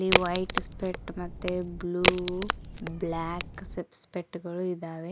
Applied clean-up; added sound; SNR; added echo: none; Crack; -2 dB; none.